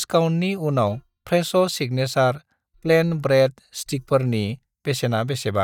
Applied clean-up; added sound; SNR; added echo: neural mask model DeepFilterNet 3.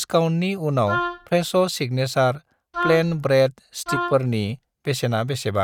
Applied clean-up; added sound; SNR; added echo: neural mask model RNNoise.